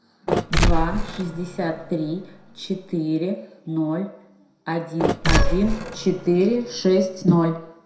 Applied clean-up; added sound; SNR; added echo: none; Mechanisms; 0 dB; reverberation time 0.6 s.